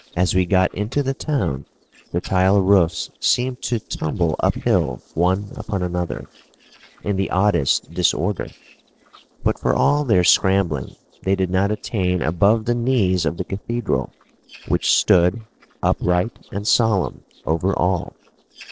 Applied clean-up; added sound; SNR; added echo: neural separator model SepFormer DNS4.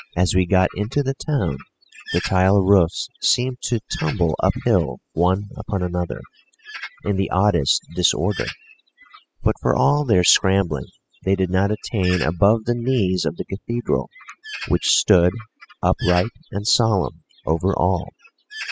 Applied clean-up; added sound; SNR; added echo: classical method spectral subtraction.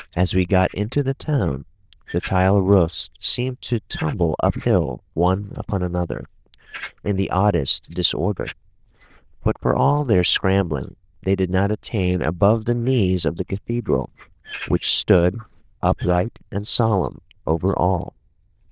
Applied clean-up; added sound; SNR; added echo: neural diffusion model UNIVERSE++.